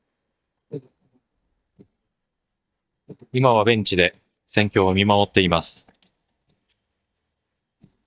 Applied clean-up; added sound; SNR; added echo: neural mask model DeepFilterNet 3.